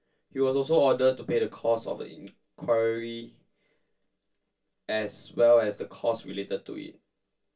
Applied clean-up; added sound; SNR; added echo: none; none; none; reverberation time 0.2 s.